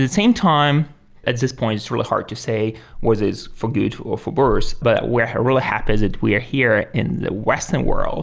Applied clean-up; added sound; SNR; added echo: none; none; none; none.